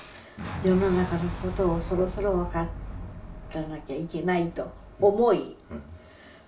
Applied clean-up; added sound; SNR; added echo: none; Boom; 10 dB; reverberation time 0.3 s.